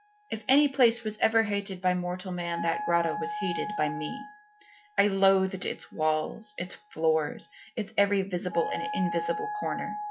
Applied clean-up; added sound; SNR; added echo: classical method log-MMSE.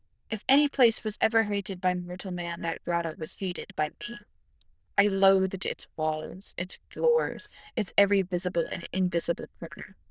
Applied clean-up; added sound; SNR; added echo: neural diffusion model UNIVERSE++.